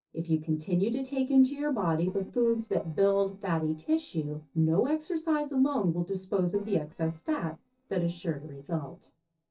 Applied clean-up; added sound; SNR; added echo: neural separator model SepFormer DNS4.